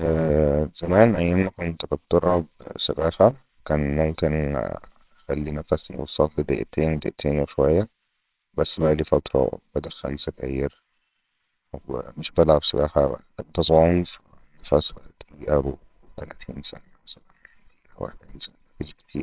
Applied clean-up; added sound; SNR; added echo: neural separator model SepFormer WHAMR!.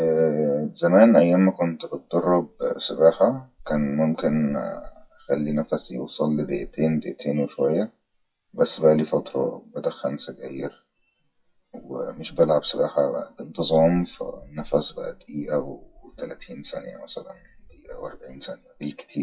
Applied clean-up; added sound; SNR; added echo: classical method WPE with log-MMSE.